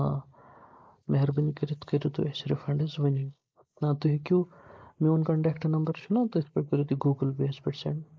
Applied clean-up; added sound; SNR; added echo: neural mask model Resemble Enhance denoiser.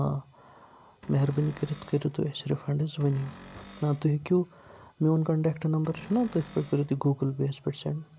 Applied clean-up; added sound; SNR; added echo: none; Cupboard open or close; 20 dB; none.